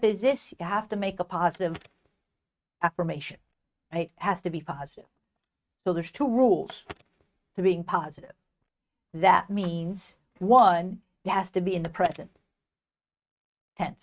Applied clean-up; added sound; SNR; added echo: neural mask model RNNoise.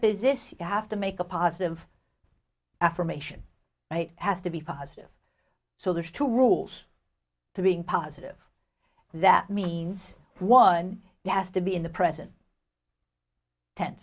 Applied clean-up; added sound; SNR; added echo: none; none; none; none.